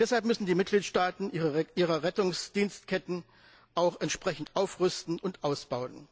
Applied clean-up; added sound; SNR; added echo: none; none; none; none.